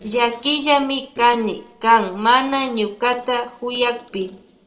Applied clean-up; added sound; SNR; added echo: neural separator model SepFormer DNS4.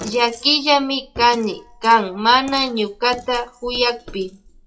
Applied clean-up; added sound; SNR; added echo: classical method WPE with log-MMSE.